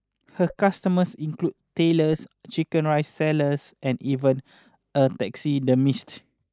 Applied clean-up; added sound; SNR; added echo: neural mask model Resemble Enhance denoiser.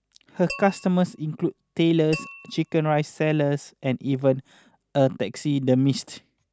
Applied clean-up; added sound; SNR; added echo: none; Tap / Glass; 18 dB; none.